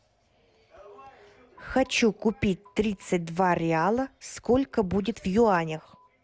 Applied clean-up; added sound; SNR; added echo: none; none; none; none.